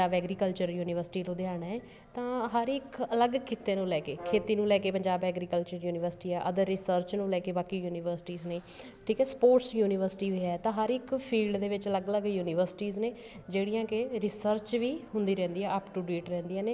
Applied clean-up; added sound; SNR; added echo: none; Brass instrument; 12 dB; none.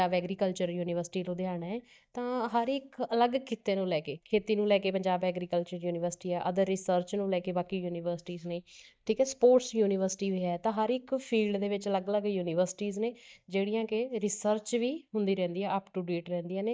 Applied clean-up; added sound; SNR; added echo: neural mask model DeepFilterNet 3.